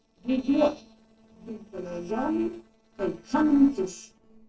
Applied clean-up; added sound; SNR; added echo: neural separator model SepFormer DNS4.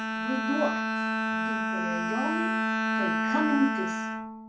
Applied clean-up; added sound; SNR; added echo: none; Bowed string instrument; -4 dB; reverberation time 0.4 s.